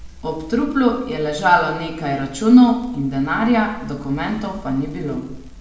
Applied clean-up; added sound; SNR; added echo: none; Crackle; 19 dB; reverberation time 0.8 s.